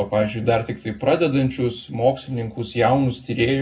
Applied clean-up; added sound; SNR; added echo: none; none; none; reverberation time 0.3 s.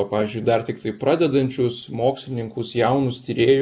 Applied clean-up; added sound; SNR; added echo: none; none; none; none.